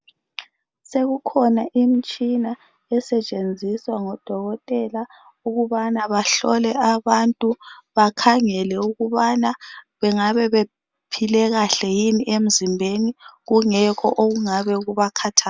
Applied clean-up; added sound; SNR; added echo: none; none; none; none.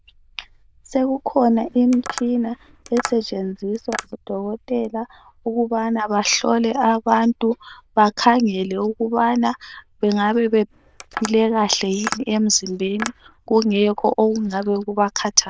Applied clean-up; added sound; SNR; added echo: neural diffusion model UNIVERSE++.